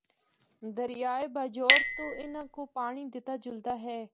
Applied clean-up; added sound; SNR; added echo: none; Chink, clink; -4 dB; none.